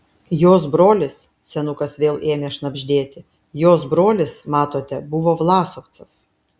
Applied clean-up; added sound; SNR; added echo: none; none; none; none.